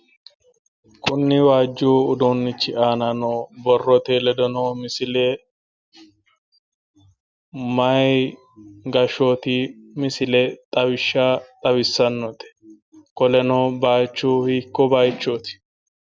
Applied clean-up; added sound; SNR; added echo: none; none; none; none.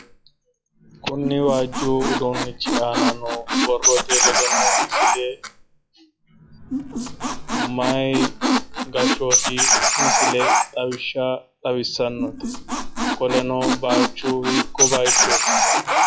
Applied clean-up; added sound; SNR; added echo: classical method log-MMSE.